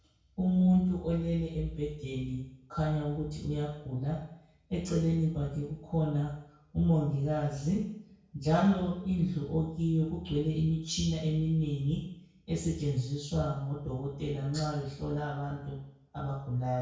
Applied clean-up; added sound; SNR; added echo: none; none; none; reverberation time 0.6 s.